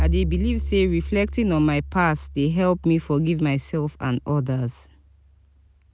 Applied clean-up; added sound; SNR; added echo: none; Bowed string instrument; 7 dB; none.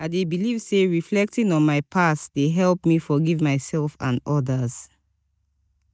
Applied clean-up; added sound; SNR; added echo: neural mask model DeepFilterNet 3.